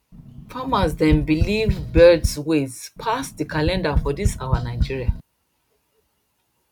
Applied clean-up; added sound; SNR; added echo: none; Tap; 3 dB; none.